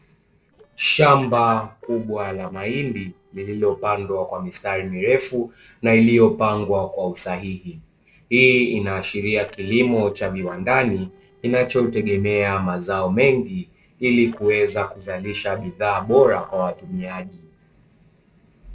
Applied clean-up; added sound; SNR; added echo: neural separator model SepFormer DNS4.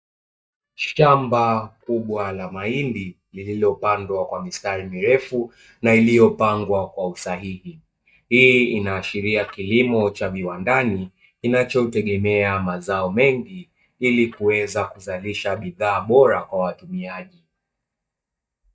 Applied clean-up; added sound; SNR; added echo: neural mask model DeepFilterNet 3.